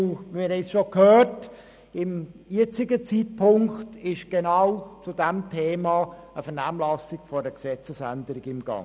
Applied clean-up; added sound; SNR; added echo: none; none; none; none.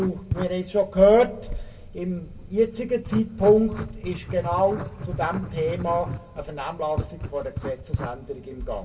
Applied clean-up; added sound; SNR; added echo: none; Writing; 9 dB; reverberation time 0.1 s.